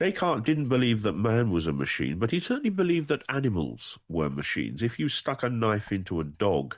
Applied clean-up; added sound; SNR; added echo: neural mask model DeepFilterNet 3.